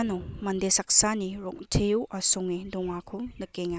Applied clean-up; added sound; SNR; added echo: none; none; none; none.